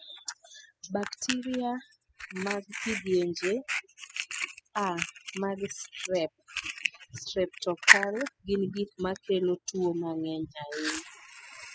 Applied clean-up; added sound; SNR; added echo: classical method spectral subtraction.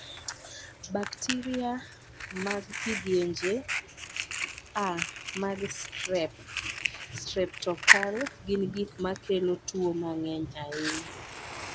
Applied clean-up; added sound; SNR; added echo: none; Fire; 1 dB; none.